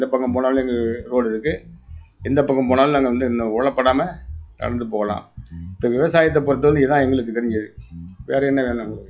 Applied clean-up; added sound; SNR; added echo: classical method log-MMSE.